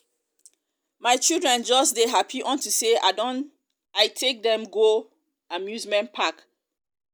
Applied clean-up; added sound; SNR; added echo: none; none; none; none.